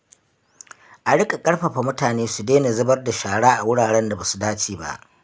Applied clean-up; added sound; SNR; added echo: none; none; none; none.